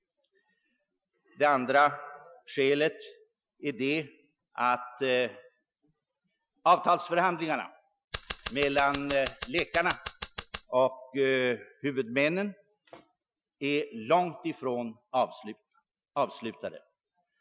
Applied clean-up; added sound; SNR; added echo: classical method Wiener filter.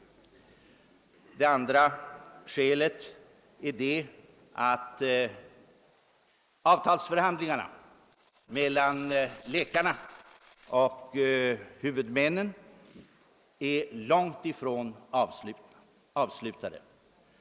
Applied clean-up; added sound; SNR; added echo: neural mask model Resemble Enhance denoiser.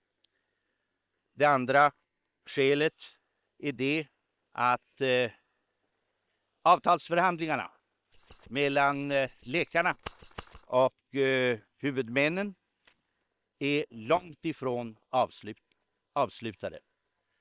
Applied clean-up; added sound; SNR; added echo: neural separator model SepFormer WHAM!.